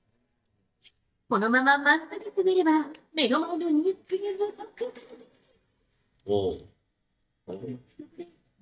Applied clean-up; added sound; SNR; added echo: neural mask model DeepFilterNet 3.